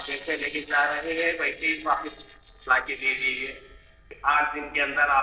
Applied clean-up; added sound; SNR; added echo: neural separator model SepFormer DNS4.